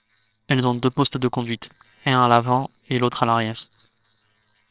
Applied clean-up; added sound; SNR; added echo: neural separator model SepFormer WHAMR!.